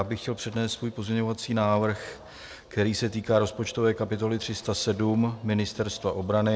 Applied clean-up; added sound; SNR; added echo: none; none; none; none.